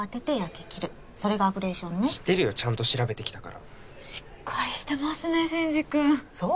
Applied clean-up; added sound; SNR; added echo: none; none; none; none.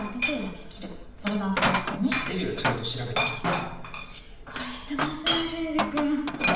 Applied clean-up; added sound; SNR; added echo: none; Glass; -1 dB; reverberation time 0.8 s.